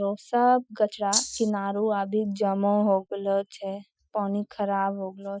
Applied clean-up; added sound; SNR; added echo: classical method Wiener filter.